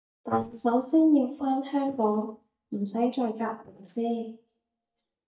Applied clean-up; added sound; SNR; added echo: neural mask model DeepFilterNet 3.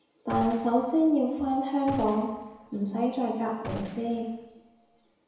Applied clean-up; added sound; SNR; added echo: none; Gunshot, gunfire; 16 dB; reverberation time 1.0 s.